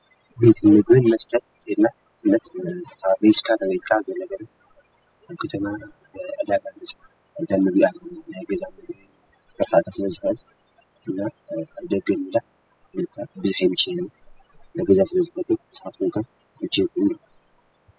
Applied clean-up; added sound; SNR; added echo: classical method spectral subtraction.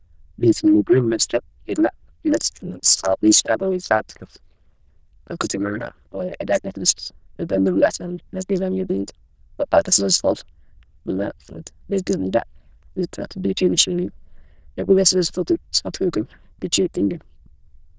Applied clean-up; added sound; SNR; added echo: neural diffusion model UNIVERSE++.